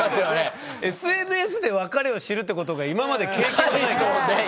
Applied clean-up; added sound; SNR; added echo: none; none; none; none.